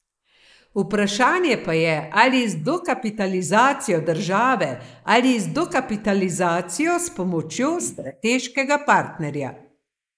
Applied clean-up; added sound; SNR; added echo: neural mask model Resemble Enhance denoiser.